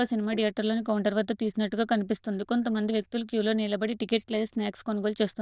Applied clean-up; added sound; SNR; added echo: neural diffusion model UNIVERSE++.